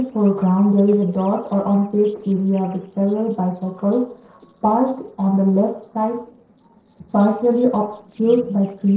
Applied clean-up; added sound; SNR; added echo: neural separator model SepFormer DNS4.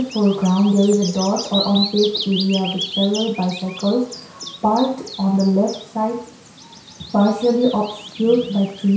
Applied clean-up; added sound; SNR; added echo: none; Bird vocalization, bird call, bird song; 12 dB; reverberation time 0.6 s.